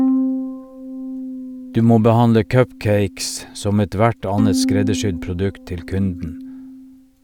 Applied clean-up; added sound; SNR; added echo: none; Bowed string instrument; 6 dB; none.